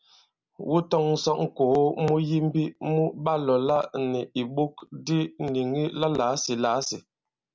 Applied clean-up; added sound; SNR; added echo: none; none; none; none.